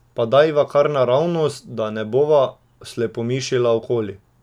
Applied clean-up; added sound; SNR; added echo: none; none; none; none.